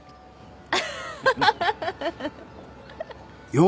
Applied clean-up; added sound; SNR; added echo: none; none; none; none.